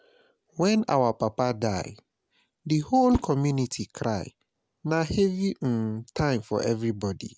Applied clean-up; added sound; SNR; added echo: none; Whoosh, swoosh, swish; 12 dB; none.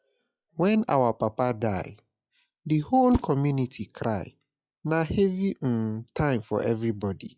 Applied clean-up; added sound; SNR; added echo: classical method log-MMSE.